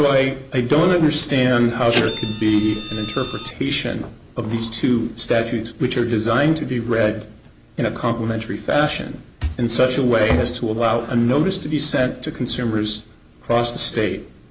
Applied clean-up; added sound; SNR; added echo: none; Printer; 8 dB; none.